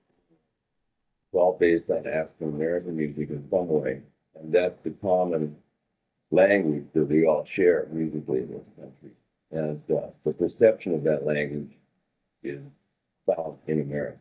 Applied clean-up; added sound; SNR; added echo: neural mask model DeepFilterNet 3.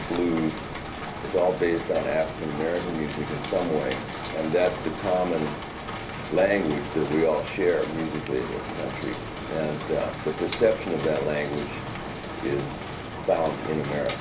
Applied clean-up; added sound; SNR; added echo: none; Rain; 9 dB; reverberation time 0.3 s.